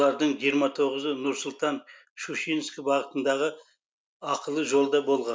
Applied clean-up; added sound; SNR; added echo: none; none; none; none.